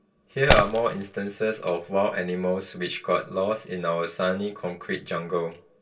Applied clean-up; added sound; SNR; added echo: none; Shatter; 0 dB; reverberation time 0.2 s.